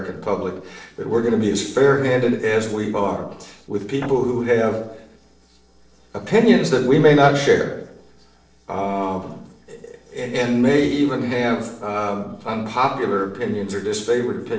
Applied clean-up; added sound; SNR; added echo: neural separator model SepFormer DNS4.